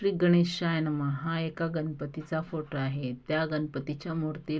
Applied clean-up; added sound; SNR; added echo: none; none; none; none.